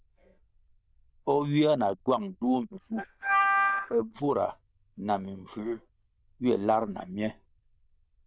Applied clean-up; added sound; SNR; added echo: neural diffusion model UNIVERSE++.